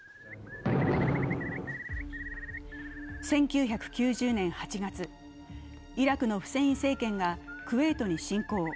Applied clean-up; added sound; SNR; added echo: none; Bird; 16 dB; none.